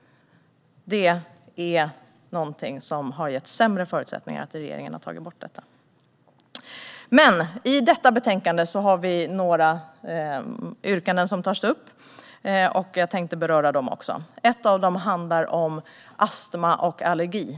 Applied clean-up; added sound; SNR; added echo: none; none; none; none.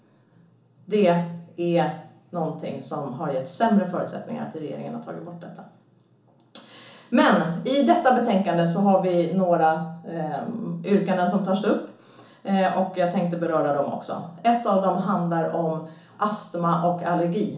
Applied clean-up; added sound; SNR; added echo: none; none; none; reverberation time 0.8 s.